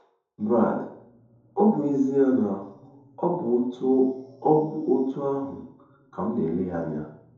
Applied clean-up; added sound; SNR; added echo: none; none; none; reverberation time 2.6 s.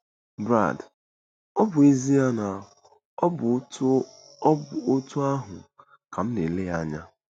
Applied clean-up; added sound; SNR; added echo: none; none; none; none.